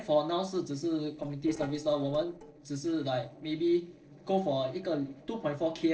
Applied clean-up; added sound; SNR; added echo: neural separator model SepFormer DNS4.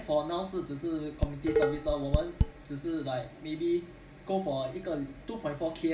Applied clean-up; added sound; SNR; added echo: none; Dishes, pots, and pans; -2 dB; reverberation time 1.3 s.